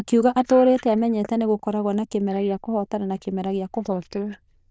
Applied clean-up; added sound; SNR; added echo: neural diffusion model UNIVERSE++.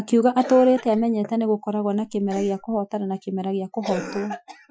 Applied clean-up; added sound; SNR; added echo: classical method Wiener filter.